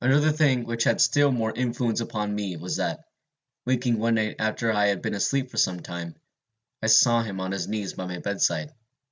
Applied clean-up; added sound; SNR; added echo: none; none; none; none.